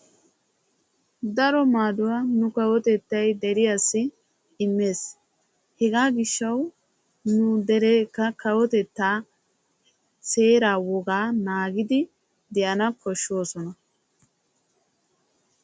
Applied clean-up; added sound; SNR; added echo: none; none; none; none.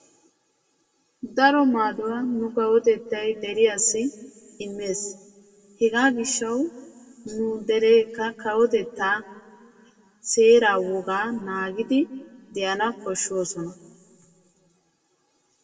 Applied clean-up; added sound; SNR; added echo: none; none; none; reverberation time 1.7 s.